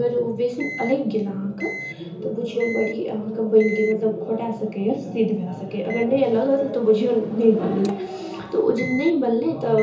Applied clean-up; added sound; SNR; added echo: none; Microwave oven; 16 dB; reverberation time 0.7 s.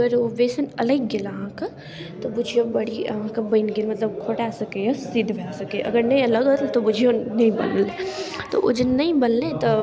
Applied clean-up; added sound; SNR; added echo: none; none; none; none.